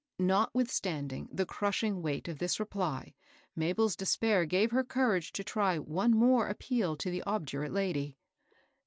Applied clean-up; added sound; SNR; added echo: none; none; none; none.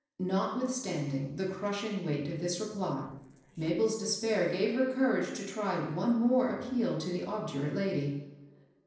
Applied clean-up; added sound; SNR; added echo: neural separator model SepFormer DNS4.